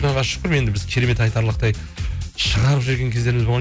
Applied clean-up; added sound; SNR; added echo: none; none; none; none.